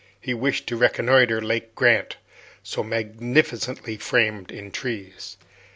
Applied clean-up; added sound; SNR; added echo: none; none; none; none.